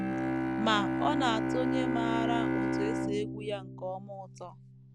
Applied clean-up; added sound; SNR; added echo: none; Bowed string instrument; -3 dB; none.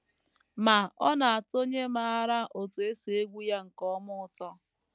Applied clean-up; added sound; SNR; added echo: none; none; none; none.